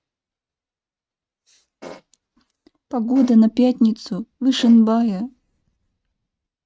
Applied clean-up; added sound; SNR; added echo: neural mask model RNNoise.